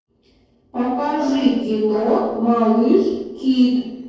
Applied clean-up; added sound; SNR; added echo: neural separator model SepFormer DNS4.